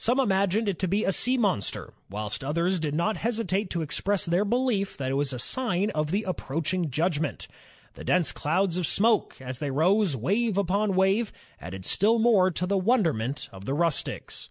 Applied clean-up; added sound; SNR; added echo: neural mask model Resemble Enhance denoiser.